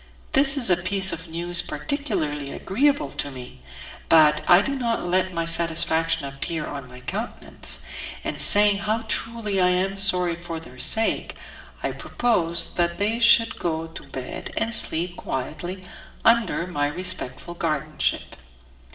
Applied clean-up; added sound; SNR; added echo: none; none; none; reverberation time 1.5 s.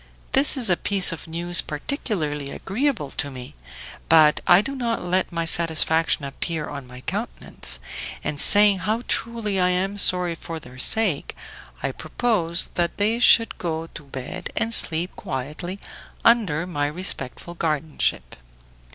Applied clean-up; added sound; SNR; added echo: none; none; none; none.